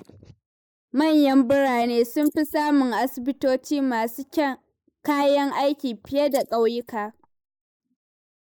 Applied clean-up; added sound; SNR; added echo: neural mask model Resemble Enhance denoiser.